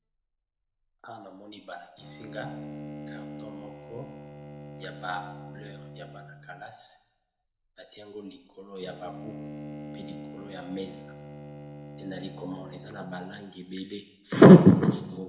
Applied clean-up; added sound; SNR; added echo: none; Bowed string instrument; 17 dB; reverberation time 0.9 s.